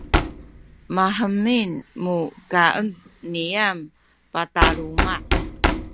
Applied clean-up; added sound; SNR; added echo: none; Knock; 2 dB; none.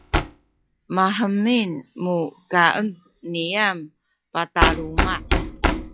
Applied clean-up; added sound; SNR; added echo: classical method log-MMSE.